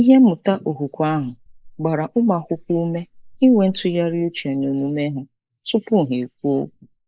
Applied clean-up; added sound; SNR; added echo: neural mask model Resemble Enhance denoiser.